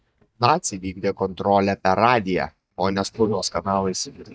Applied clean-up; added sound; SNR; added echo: neural mask model DeepFilterNet 3.